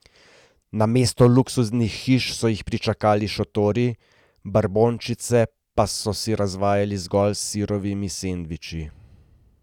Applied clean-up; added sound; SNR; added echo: none; none; none; none.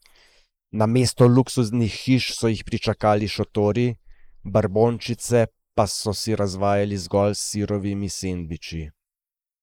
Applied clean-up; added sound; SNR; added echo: neural mask model Resemble Enhance denoiser.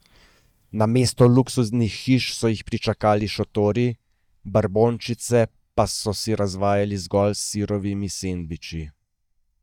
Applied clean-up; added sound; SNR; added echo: neural mask model DeepFilterNet 3.